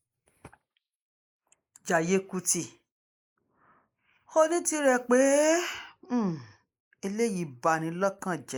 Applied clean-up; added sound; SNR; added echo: neural mask model Resemble Enhance denoiser.